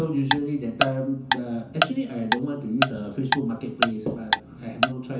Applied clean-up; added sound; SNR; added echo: none; Tick-tock; 0 dB; reverberation time 0.9 s.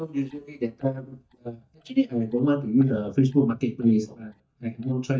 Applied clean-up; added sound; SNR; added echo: neural mask model DeepFilterNet 3.